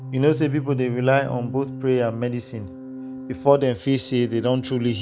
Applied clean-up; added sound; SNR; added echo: none; Organ; 11 dB; none.